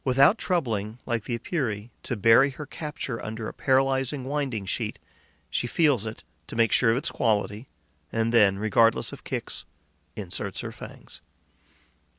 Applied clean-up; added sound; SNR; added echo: none; none; none; none.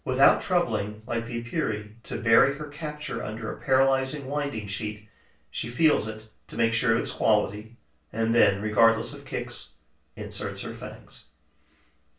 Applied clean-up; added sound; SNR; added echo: none; none; none; reverberation time 0.3 s.